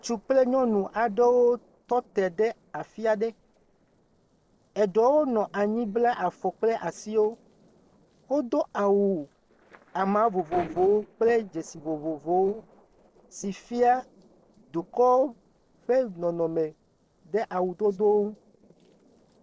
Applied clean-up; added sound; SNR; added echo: neural separator model SepFormer DNS4.